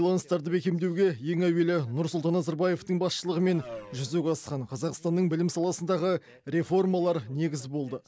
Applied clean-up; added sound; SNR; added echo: none; Race car, auto racing; 19 dB; none.